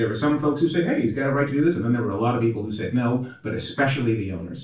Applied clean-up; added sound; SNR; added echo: none; none; none; reverberation time 0.3 s.